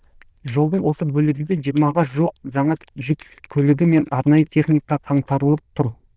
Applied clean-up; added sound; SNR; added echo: neural diffusion model UNIVERSE++.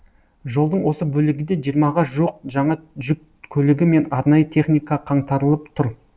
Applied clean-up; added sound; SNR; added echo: none; none; none; none.